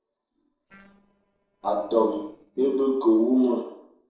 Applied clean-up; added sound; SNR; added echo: neural separator model SepFormer DNS4.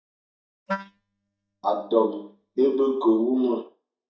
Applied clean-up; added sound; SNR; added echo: neural mask model DeepFilterNet 3.